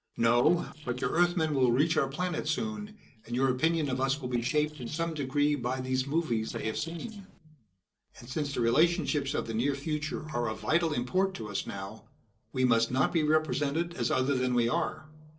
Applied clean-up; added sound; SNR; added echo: neural separator model SepFormer DNS4.